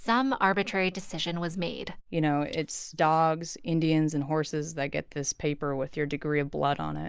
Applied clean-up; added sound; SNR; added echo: neural mask model Resemble Enhance denoiser.